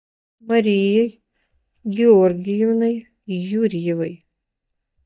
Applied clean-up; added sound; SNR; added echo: neural mask model DeepFilterNet 3.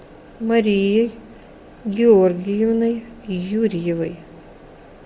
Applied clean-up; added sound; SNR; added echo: none; none; none; none.